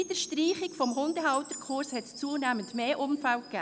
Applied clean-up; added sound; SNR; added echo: none; Chime; 11 dB; none.